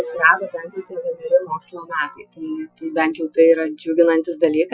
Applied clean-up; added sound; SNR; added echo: classical method Wiener filter.